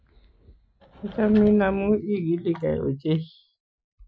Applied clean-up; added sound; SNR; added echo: classical method Wiener filter.